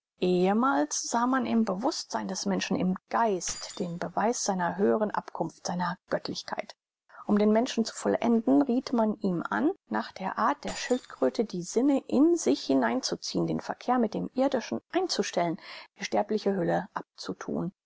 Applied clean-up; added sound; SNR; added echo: none; Keys jangling; 19 dB; none.